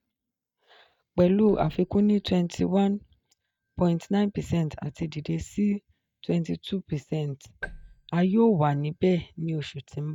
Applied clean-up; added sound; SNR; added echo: neural mask model DeepFilterNet 3.